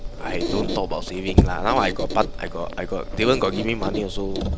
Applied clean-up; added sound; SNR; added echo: none; Squeak; 0 dB; none.